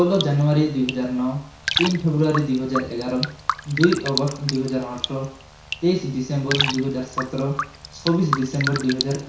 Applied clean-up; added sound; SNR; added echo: none; Raindrop; 7 dB; reverberation time 0.6 s.